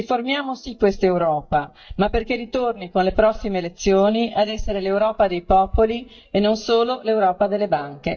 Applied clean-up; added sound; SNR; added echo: neural mask model DeepFilterNet 3.